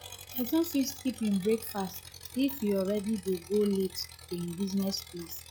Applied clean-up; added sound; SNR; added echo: classical method log-MMSE.